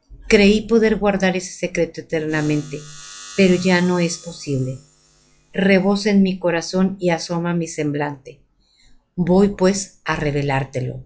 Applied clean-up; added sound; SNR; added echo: classical method log-MMSE.